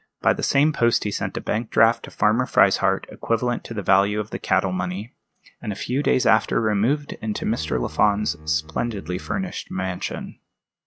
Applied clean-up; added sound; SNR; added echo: neural mask model RNNoise.